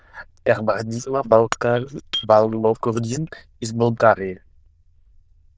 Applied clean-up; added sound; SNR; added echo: neural diffusion model UNIVERSE++.